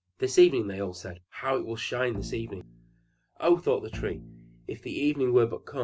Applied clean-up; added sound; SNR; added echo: none; Bowed string instrument; 16 dB; none.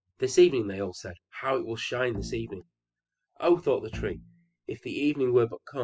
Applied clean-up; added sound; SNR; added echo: classical method spectral subtraction.